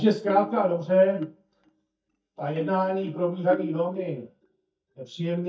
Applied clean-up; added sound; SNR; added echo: neural mask model DeepFilterNet 3.